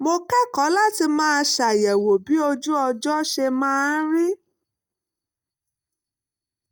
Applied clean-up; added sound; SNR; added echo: neural mask model DeepFilterNet 3.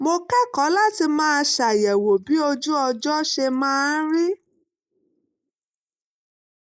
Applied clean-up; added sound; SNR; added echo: neural mask model Resemble Enhance denoiser.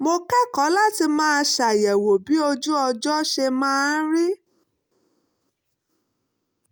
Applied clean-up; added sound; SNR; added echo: none; none; none; none.